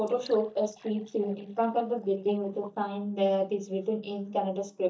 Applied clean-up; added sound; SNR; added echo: neural mask model DeepFilterNet 3.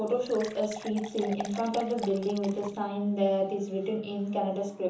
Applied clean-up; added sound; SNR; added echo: none; Fill (with liquid) / Water; 13 dB; reverberation time 0.7 s.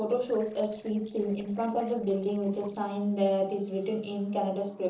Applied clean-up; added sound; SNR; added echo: neural separator model SepFormer DNS4.